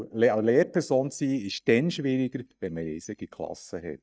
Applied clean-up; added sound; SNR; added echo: neural mask model DeepFilterNet 3.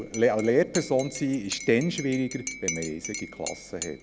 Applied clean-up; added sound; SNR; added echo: none; Cutlery, silverware / Dishes, pots, and pans / Chink, clink; 11 dB; none.